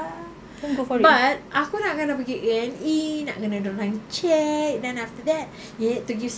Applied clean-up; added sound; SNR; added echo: none; none; none; none.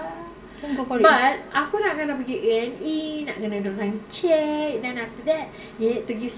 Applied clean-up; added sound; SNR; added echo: none; none; none; reverberation time 2.0 s.